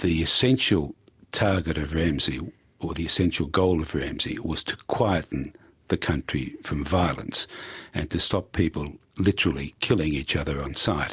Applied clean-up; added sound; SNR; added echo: none; none; none; none.